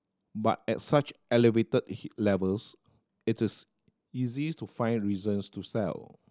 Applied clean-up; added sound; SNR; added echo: none; none; none; none.